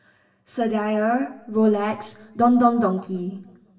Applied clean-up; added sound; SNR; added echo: none; none; none; reverberation time 0.8 s.